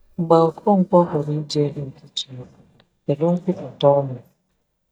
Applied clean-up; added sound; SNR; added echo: neural mask model DeepFilterNet 3.